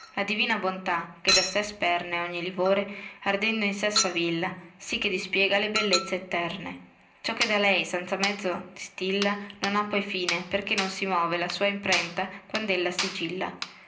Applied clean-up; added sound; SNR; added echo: none; Chink, clink; 7 dB; reverberation time 0.5 s.